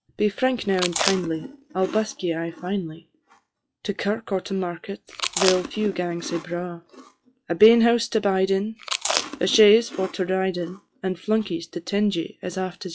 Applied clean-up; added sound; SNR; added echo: classical method log-MMSE.